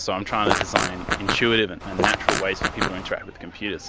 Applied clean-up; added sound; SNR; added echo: none; Fart; -1 dB; none.